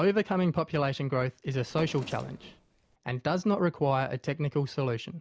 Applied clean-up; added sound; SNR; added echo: none; Drawer open or close; 17 dB; none.